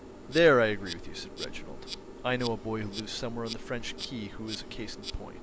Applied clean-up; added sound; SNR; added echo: none; Insect; 12 dB; none.